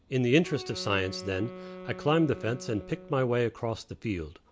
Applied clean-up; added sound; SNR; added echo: none; Wind instrument, woodwind instrument; 15 dB; none.